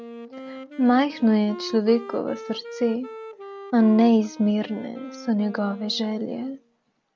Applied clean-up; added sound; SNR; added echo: none; Wind instrument, woodwind instrument; 16 dB; none.